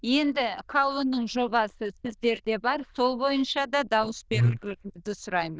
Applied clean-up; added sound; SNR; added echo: neural diffusion model UNIVERSE++.